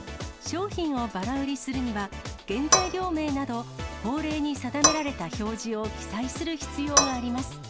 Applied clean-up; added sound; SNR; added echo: none; Cutlery, silverware / Dishes, pots, and pans; -4 dB; none.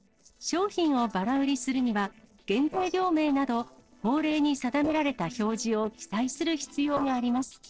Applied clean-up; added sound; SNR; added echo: neural separator model SepFormer DNS4.